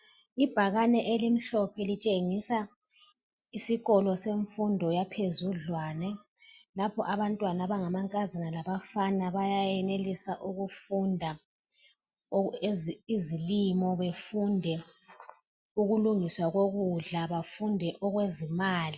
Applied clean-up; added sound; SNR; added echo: none; none; none; none.